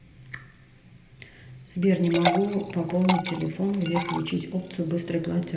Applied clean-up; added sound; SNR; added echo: none; Liquid; 7 dB; reverberation time 0.7 s.